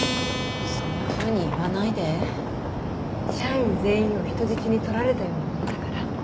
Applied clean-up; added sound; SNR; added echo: none; Acoustic guitar; 13 dB; none.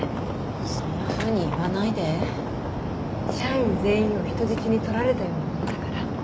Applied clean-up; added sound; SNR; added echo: none; none; none; none.